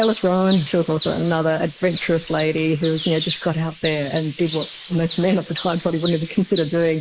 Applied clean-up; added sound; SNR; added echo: neural mask model Resemble Enhance denoiser.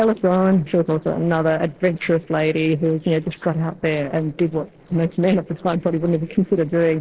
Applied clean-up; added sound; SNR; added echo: neural separator model SepFormer DNS4.